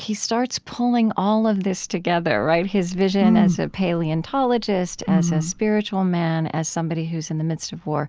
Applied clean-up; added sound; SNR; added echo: none; none; none; none.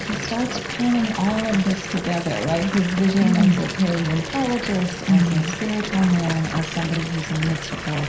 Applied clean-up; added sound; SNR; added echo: none; Fill (with liquid) / Bathtub (filling or washing) / Water tap, faucet; 8 dB; reverberation time 0.5 s.